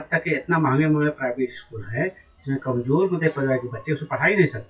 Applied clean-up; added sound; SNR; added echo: classical method WPE with log-MMSE.